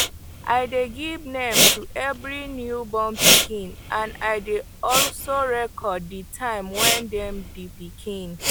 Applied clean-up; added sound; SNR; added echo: none; Respiratory sounds; -2 dB; none.